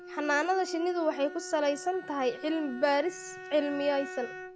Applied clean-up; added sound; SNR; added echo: none; Bowed string instrument; 12 dB; none.